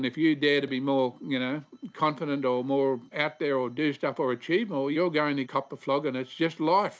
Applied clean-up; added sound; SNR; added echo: none; none; none; none.